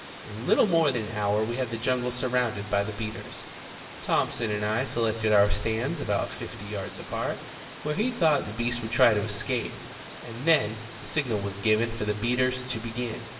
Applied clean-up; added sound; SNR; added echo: none; Water; 14 dB; reverberation time 0.8 s.